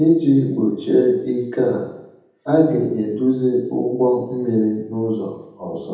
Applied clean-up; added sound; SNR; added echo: none; none; none; reverberation time 0.8 s.